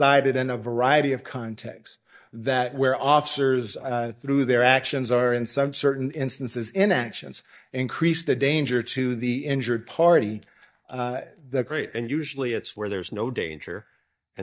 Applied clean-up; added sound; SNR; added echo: neural mask model DeepFilterNet 3.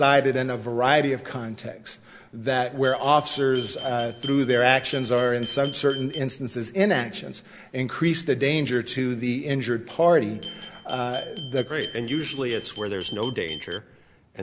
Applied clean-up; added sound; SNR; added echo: none; Glass; 14 dB; none.